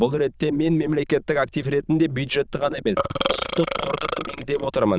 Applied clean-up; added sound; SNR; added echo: neural diffusion model UNIVERSE++.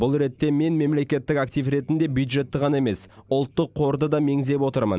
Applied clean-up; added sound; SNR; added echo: none; none; none; none.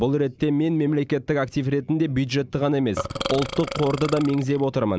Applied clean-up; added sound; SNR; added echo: none; Burping, eructation; 9 dB; none.